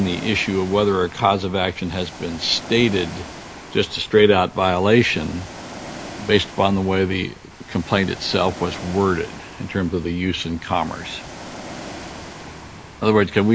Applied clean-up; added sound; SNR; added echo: none; Ocean; 16 dB; none.